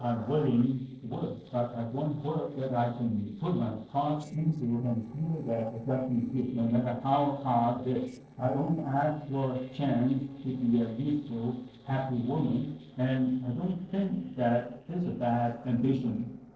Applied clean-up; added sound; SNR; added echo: neural separator model SepFormer DNS4.